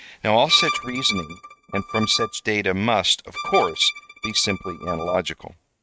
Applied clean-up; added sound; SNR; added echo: neural mask model RNNoise.